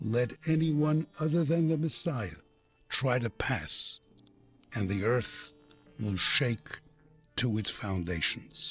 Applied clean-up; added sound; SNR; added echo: neural separator model SepFormer DNS4.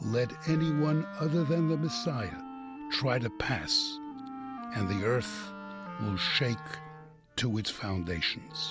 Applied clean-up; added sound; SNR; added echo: none; Wind instrument, woodwind instrument; 11 dB; none.